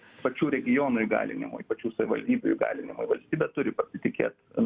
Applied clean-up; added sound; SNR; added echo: none; none; none; none.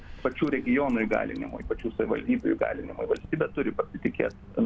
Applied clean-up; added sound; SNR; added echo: none; Drip / Water; 16 dB; none.